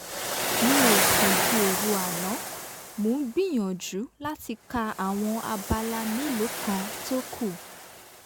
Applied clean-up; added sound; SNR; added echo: none; Waves, surf; 0 dB; none.